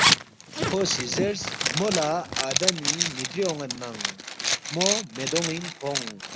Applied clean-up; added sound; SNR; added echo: none; Zipper (clothing); -2 dB; none.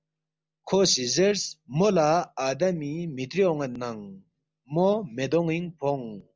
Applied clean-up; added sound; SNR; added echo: none; none; none; none.